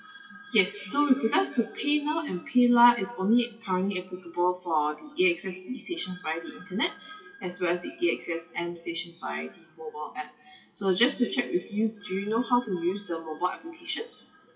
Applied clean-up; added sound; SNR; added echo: classical method WPE with log-MMSE.